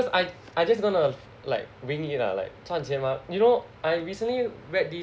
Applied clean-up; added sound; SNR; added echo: none; none; none; none.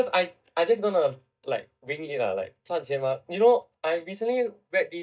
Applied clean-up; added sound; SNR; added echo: neural mask model DeepFilterNet 3.